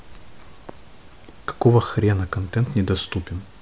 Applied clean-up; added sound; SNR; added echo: none; none; none; none.